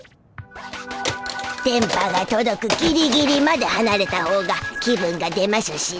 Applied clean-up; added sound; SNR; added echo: none; none; none; none.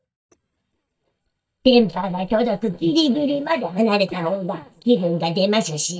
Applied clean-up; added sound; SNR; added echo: neural mask model DeepFilterNet 3.